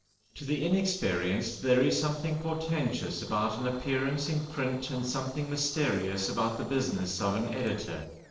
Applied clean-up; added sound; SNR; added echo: neural separator model SepFormer DNS4.